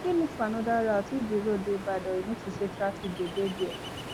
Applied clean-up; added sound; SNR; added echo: none; Ocean; 9 dB; none.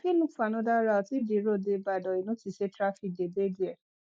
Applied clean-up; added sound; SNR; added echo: none; none; none; none.